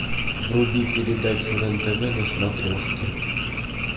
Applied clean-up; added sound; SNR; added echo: none; Frog; 1 dB; reverberation time 2.0 s.